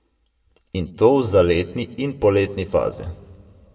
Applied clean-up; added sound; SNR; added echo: none; none; none; reverberation time 0.8 s.